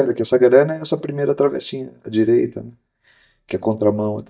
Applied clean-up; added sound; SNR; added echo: neural mask model DeepFilterNet 3.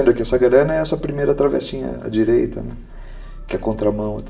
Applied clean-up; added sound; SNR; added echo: none; Growling; 15 dB; reverberation time 0.6 s.